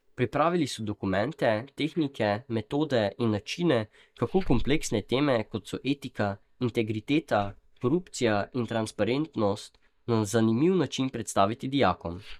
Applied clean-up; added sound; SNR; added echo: neural mask model DeepFilterNet 3.